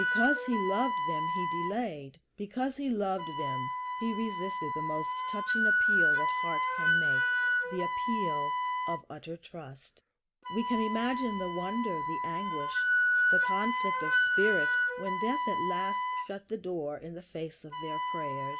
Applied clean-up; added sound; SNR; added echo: none; Wind instrument, woodwind instrument; -5 dB; none.